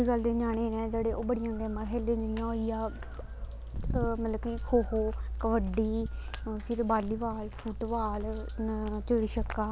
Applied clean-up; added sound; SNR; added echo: none; none; none; none.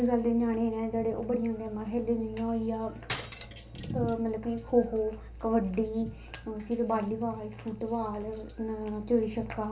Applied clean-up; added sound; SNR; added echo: none; Cutlery, silverware; 13 dB; reverberation time 0.3 s.